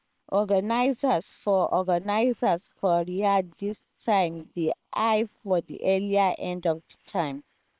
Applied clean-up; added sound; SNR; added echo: neural separator model SepFormer WHAM!.